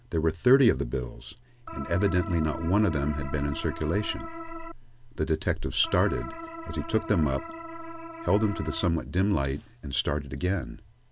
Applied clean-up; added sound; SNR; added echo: none; Organ; 10 dB; none.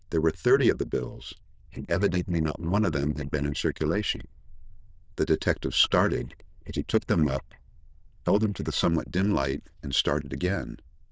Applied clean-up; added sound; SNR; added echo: neural diffusion model UNIVERSE++.